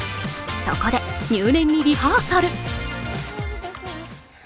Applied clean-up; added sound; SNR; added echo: none; Alarm; 20 dB; none.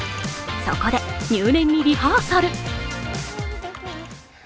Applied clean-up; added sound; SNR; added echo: none; none; none; none.